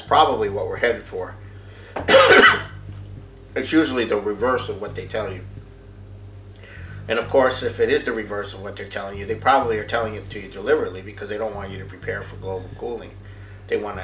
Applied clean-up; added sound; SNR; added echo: none; Bass guitar; 16 dB; none.